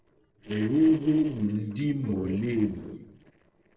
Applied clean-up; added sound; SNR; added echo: neural separator model SepFormer DNS4.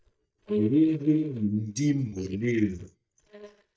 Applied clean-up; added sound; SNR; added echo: neural mask model DeepFilterNet 3.